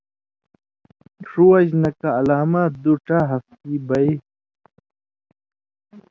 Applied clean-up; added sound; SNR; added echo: none; none; none; none.